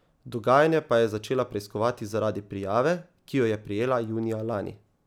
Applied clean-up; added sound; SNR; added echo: none; none; none; none.